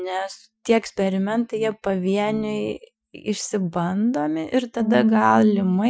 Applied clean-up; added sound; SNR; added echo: classical method Wiener filter.